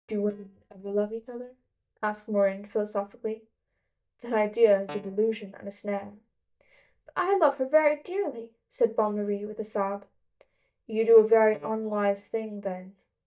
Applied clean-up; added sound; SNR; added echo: neural mask model DeepFilterNet 3.